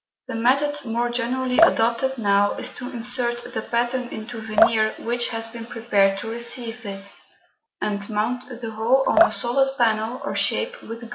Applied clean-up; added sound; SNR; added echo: none; Drip; 3 dB; none.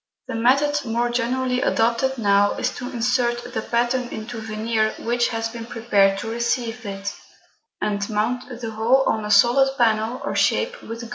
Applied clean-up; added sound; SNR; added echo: none; none; none; none.